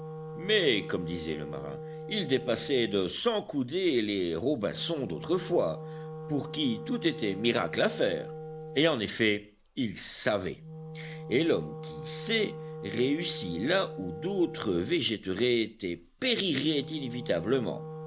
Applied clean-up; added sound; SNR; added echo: none; Wind instrument, woodwind instrument; 11 dB; none.